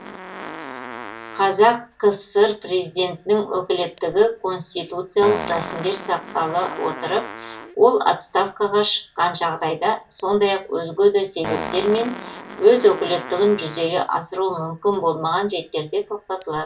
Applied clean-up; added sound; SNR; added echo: none; Fart; 16 dB; reverberation time 0.2 s.